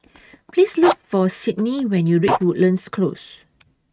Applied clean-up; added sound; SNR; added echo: neural mask model RNNoise.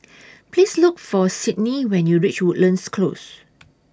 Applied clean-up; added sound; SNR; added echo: none; none; none; none.